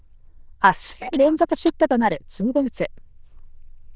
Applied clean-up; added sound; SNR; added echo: neural diffusion model UNIVERSE++.